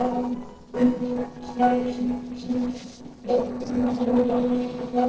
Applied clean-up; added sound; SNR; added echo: neural separator model SepFormer DNS4.